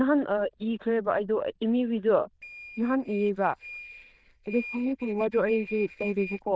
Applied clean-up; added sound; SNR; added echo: neural diffusion model UNIVERSE++.